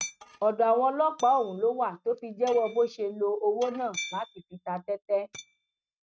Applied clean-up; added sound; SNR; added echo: neural mask model RNNoise.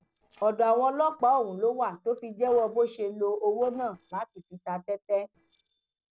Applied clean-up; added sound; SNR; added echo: neural separator model SepFormer DNS4.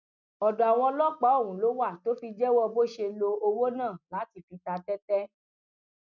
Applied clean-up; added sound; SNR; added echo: none; none; none; none.